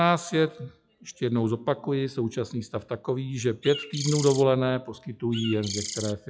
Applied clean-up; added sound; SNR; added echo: classical method log-MMSE.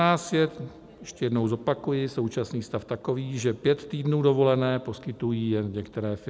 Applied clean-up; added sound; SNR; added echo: none; none; none; none.